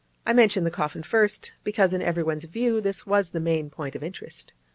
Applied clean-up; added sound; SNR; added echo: none; none; none; none.